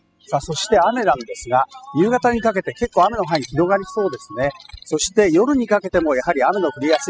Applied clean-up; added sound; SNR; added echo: classical method spectral subtraction.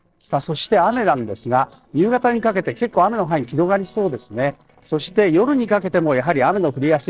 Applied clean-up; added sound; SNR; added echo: neural separator model SepFormer DNS4.